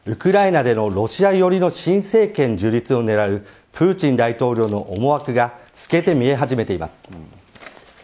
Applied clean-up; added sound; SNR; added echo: none; none; none; none.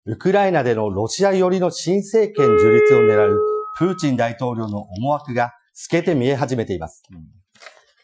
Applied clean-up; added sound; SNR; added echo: classical method Wiener filter.